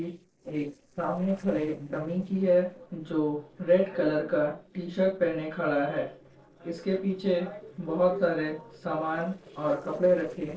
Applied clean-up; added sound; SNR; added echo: neural separator model SepFormer DNS4.